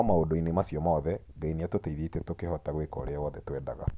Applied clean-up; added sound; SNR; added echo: none; none; none; none.